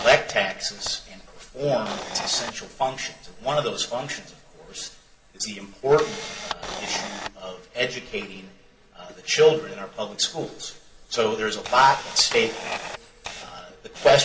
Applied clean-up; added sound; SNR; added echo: none; Camera; 13 dB; reverberation time 2.9 s.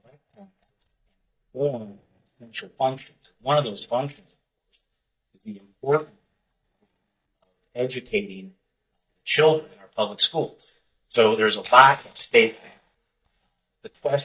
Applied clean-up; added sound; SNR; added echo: neural mask model DeepFilterNet 3.